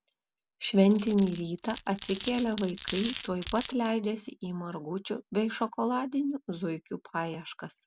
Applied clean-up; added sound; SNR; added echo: none; Glass; 3 dB; none.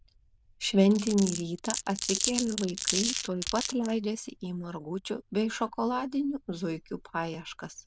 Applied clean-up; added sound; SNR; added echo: neural diffusion model UNIVERSE++.